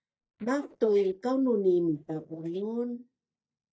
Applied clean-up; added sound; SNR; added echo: neural mask model DeepFilterNet 3.